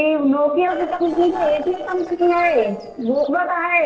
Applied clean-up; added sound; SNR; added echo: neural separator model SepFormer DNS4.